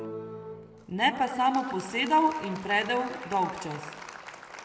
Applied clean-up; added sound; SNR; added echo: none; Applause; 14 dB; reverberation time 1.3 s.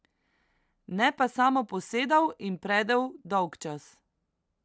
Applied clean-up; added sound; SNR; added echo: none; none; none; none.